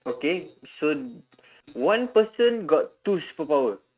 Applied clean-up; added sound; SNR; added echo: neural mask model RNNoise.